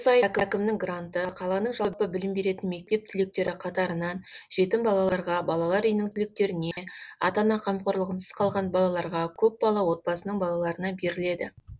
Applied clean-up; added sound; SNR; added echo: none; none; none; none.